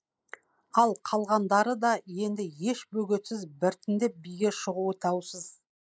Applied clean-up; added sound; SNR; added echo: neural mask model Resemble Enhance denoiser.